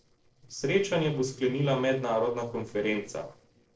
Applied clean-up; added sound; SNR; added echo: neural separator model SepFormer DNS4.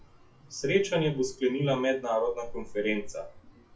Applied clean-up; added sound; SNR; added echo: classical method WPE with log-MMSE.